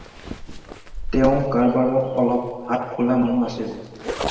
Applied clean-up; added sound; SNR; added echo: none; Zipper (clothing); 11 dB; reverberation time 1.3 s.